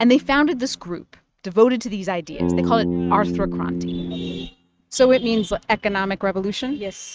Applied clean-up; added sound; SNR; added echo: neural mask model RNNoise.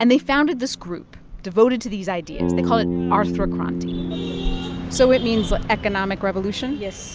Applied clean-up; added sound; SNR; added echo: none; Bass guitar; 6 dB; none.